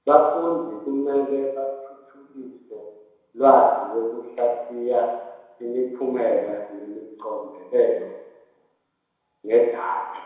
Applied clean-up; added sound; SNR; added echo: none; none; none; reverberation time 1.0 s.